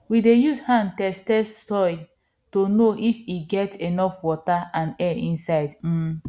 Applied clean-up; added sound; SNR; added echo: none; none; none; none.